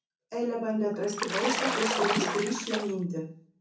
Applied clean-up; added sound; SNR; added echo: none; Bathtub (filling or washing) / Splash, splatter; 0 dB; reverberation time 0.6 s.